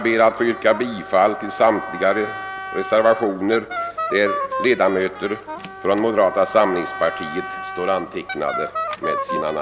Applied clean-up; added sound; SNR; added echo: none; Wind instrument, woodwind instrument; 9 dB; none.